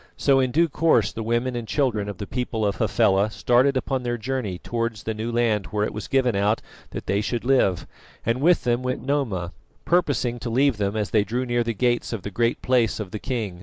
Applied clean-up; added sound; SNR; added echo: neural mask model Resemble Enhance denoiser.